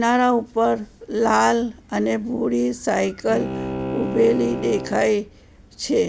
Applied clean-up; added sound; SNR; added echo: none; Bowed string instrument; 9 dB; none.